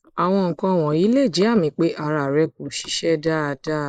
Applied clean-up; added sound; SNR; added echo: neural mask model Resemble Enhance denoiser.